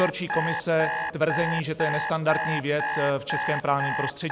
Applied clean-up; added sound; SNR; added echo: none; Alarm; 3 dB; none.